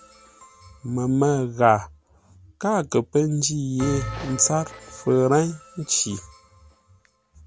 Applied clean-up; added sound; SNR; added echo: none; Bell; 16 dB; none.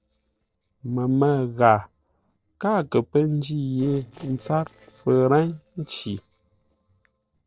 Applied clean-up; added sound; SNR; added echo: neural separator model SepFormer DNS4.